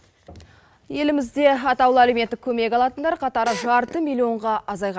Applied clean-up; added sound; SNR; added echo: none; Drill; 13 dB; none.